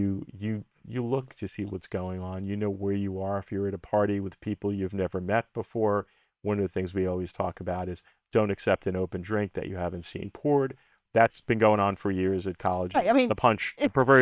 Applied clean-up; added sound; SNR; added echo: neural separator model SepFormer WHAM!.